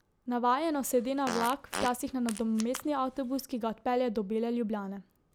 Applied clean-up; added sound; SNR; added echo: none; Fart; 10 dB; none.